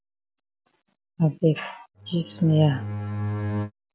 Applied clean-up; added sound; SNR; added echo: none; Bowed string instrument; 4 dB; none.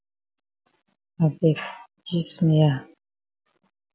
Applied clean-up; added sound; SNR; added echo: none; none; none; none.